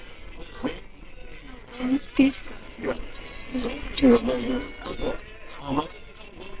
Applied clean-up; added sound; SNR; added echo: neural separator model SepFormer WHAMR!.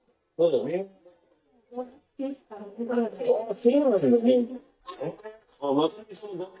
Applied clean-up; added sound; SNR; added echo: neural mask model DeepFilterNet 3.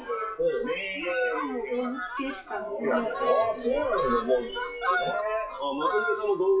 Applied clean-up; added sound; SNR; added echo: classical method WPE with log-MMSE.